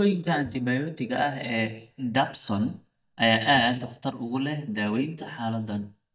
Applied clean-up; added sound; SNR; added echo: neural mask model DeepFilterNet 3.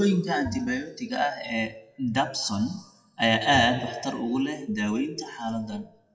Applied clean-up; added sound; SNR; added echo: classical method WPE with log-MMSE.